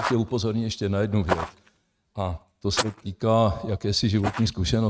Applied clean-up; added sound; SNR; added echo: neural mask model RNNoise.